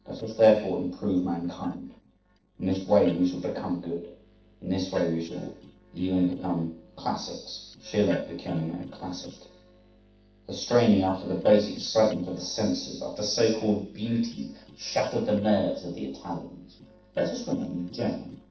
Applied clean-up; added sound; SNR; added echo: neural separator model SepFormer DNS4.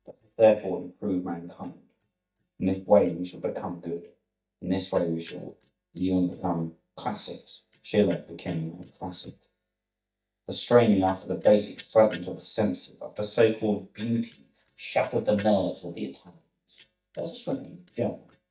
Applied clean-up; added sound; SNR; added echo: neural mask model DeepFilterNet 3.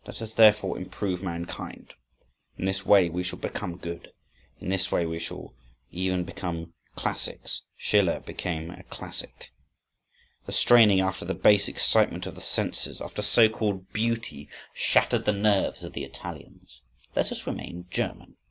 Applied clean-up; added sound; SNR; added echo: none; none; none; none.